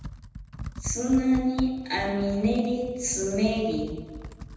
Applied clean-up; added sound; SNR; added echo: none; Computer keyboard; 11 dB; reverberation time 1.1 s.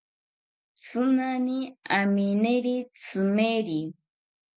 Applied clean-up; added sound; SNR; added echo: none; none; none; none.